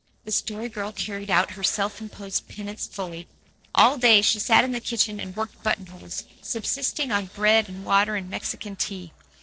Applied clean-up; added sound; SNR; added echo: neural separator model SepFormer DNS4.